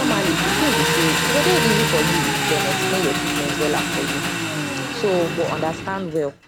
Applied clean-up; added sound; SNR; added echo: none; Engine; -3 dB; none.